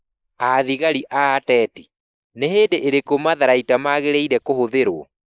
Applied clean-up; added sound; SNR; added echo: neural mask model Resemble Enhance denoiser.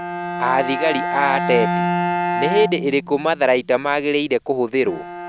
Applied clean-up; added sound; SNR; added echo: none; Bowed string instrument; 4 dB; none.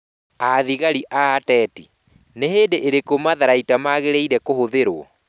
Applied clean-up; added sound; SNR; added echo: none; none; none; none.